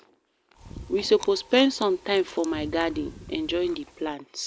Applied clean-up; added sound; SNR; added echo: none; Chewing, mastication; 17 dB; none.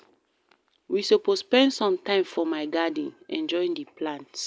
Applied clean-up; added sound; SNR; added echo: none; none; none; none.